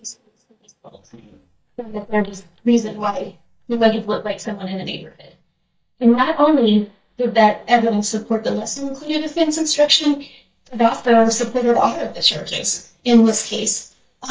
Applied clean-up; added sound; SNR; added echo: neural mask model DeepFilterNet 3.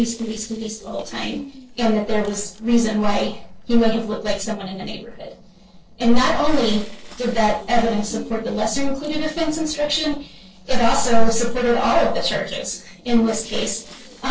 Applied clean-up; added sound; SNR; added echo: neural separator model SepFormer DNS4.